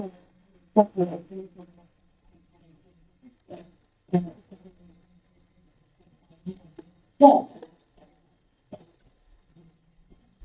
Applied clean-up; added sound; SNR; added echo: neural mask model DeepFilterNet 3.